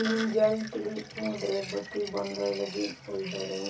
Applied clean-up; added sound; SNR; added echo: none; Sink (filling or washing); 10 dB; reverberation time 0.3 s.